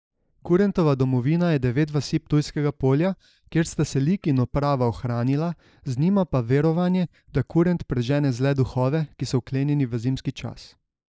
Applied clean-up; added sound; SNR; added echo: neural mask model Resemble Enhance denoiser.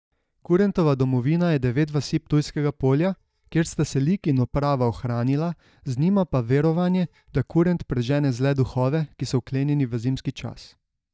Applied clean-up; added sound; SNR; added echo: neural mask model DeepFilterNet 3.